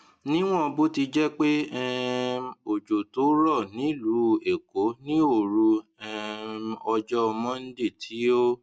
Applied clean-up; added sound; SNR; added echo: none; none; none; none.